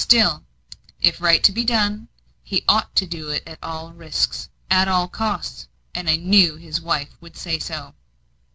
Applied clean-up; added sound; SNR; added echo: none; none; none; none.